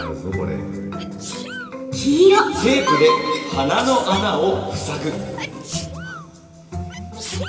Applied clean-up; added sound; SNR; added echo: none; Sneeze; 15 dB; reverberation time 2.6 s.